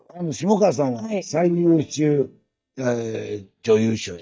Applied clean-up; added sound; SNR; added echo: neural mask model DeepFilterNet 3.